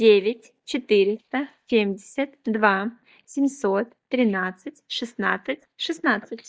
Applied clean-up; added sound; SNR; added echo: neural mask model DeepFilterNet 3.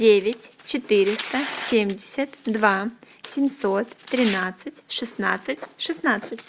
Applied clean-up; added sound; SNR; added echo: none; Tearing; 14 dB; none.